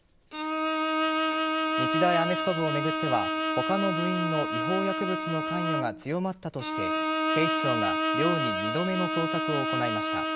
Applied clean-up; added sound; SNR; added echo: none; Bowed string instrument; -2 dB; none.